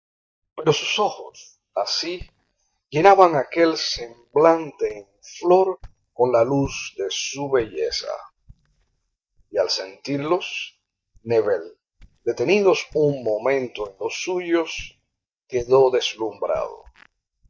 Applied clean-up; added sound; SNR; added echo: neural mask model DeepFilterNet 3.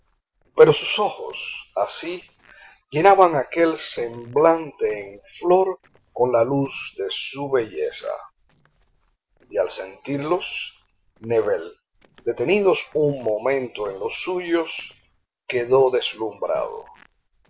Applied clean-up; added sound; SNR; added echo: neural separator model SepFormer DNS4.